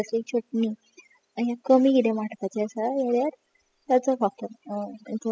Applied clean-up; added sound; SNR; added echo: classical method spectral subtraction.